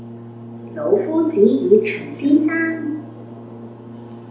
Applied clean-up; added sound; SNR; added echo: none; Brass instrument; 16 dB; reverberation time 2.1 s.